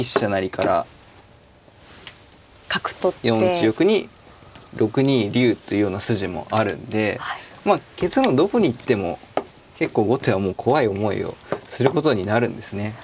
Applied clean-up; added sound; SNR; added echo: none; none; none; none.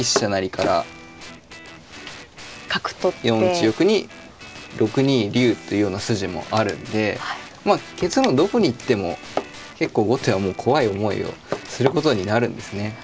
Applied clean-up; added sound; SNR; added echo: none; Guitar; 19 dB; none.